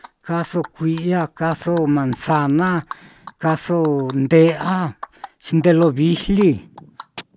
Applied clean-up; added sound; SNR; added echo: none; Animal; 19 dB; none.